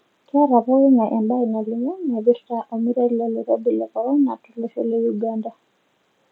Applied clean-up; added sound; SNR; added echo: none; none; none; none.